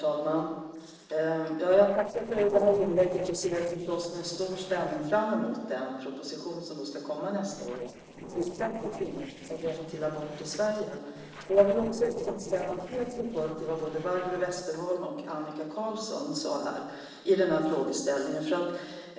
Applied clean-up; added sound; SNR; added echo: neural separator model SepFormer DNS4.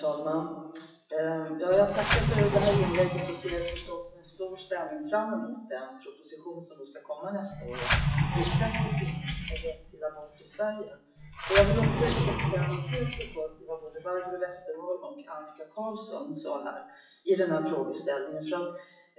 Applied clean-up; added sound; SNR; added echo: classical method WPE with log-MMSE.